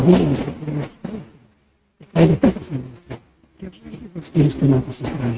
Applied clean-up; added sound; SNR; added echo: neural mask model RNNoise.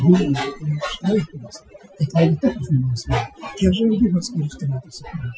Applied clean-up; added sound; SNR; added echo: classical method Wiener filter.